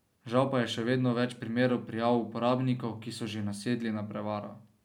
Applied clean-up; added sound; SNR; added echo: none; none; none; none.